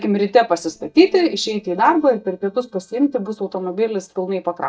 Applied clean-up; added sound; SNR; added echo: neural mask model DeepFilterNet 3.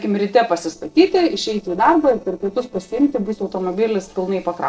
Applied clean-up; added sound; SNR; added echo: neural separator model SepFormer DNS4.